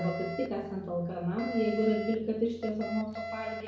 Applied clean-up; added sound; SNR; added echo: none; Alarm; 9 dB; reverberation time 0.6 s.